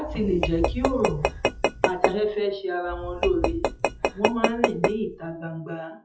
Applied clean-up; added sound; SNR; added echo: classical method WPE with log-MMSE.